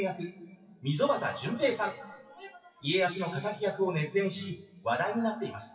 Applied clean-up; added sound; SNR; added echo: classical method WPE with log-MMSE.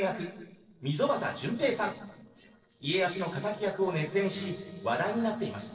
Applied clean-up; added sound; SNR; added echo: neural separator model SepFormer DNS4.